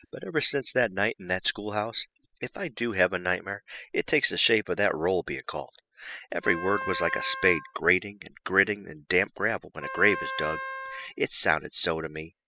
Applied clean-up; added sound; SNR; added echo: classical method spectral subtraction.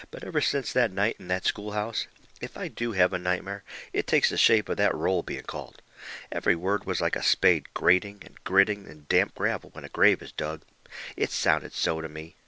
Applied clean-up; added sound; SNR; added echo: none; none; none; none.